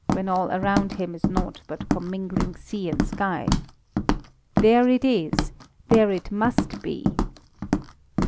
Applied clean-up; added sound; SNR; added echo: none; Walk, footsteps; 2 dB; none.